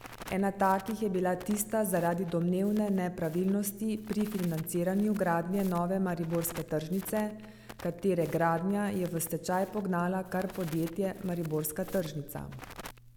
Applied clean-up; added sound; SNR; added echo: none; Crackle; 18 dB; none.